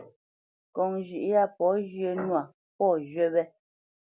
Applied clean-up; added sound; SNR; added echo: none; none; none; none.